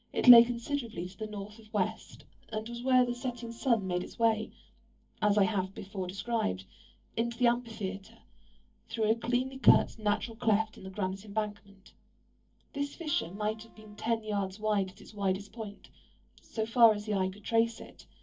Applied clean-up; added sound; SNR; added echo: neural separator model SepFormer DNS4.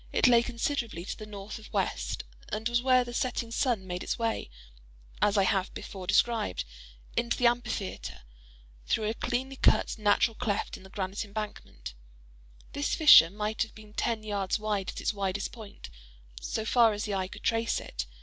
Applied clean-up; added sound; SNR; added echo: none; none; none; none.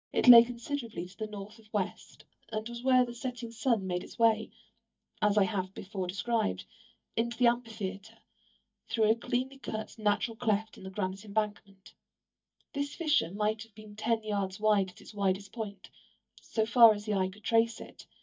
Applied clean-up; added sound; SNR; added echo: neural mask model DeepFilterNet 3.